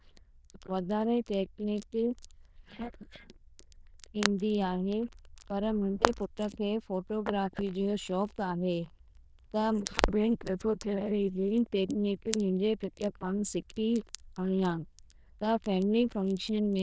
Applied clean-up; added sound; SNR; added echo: neural diffusion model UNIVERSE++.